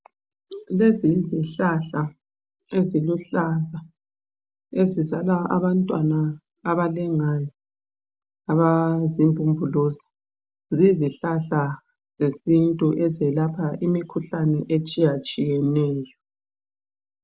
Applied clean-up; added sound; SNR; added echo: none; none; none; none.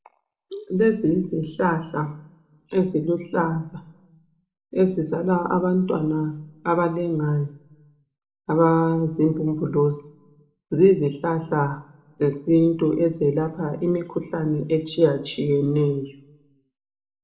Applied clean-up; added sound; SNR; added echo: none; none; none; reverberation time 0.5 s.